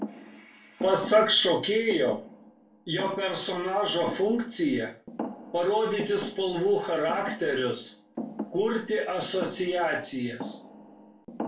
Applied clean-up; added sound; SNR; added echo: none; Thump, thud; 13 dB; reverberation time 0.3 s.